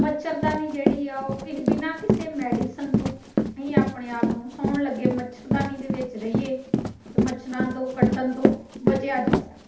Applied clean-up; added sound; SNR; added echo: none; Run; -4 dB; reverberation time 0.6 s.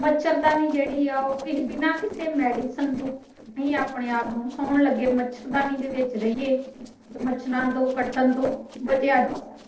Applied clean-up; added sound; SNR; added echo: neural separator model SepFormer DNS4.